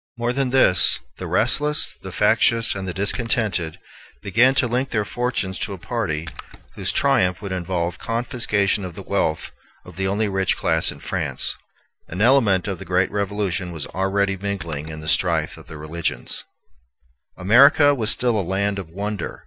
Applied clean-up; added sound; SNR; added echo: neural mask model DeepFilterNet 3.